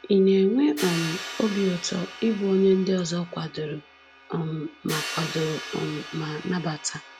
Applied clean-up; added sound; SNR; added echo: none; Crash cymbal; 13 dB; none.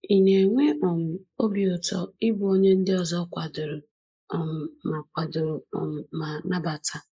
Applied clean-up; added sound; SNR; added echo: neural mask model Resemble Enhance denoiser.